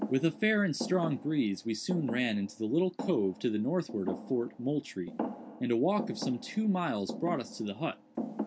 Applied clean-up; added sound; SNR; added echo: none; Thump, thud; 10 dB; none.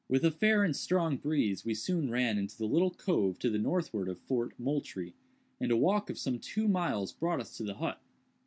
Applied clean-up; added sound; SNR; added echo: none; none; none; none.